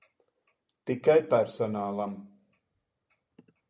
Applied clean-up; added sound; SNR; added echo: none; none; none; none.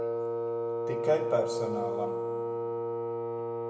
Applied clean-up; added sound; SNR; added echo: none; Wind instrument, woodwind instrument; -3 dB; reverberation time 1.3 s.